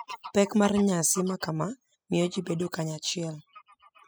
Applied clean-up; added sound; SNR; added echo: classical method spectral subtraction.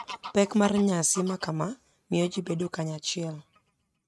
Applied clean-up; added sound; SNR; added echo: neural mask model RNNoise.